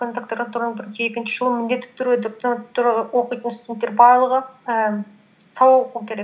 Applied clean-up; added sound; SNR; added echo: none; none; none; none.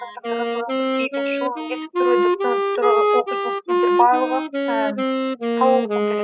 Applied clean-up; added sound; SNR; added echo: classical method spectral subtraction.